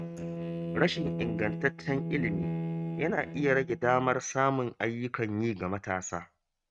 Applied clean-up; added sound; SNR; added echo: neural mask model RNNoise.